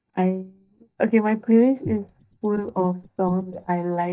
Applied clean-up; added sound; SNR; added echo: neural mask model DeepFilterNet 3.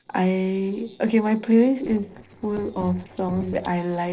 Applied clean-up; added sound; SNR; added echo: neural separator model SepFormer DNS4.